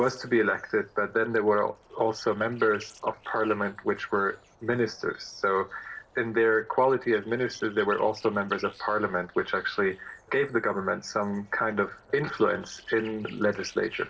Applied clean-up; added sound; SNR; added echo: neural separator model SepFormer DNS4.